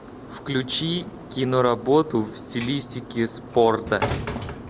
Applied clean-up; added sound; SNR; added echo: none; Sliding door / Train; 12 dB; none.